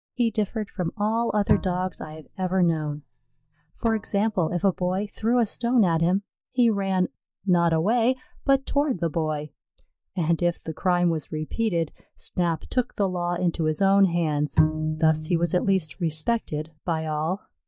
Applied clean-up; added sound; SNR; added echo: neural mask model DeepFilterNet 3.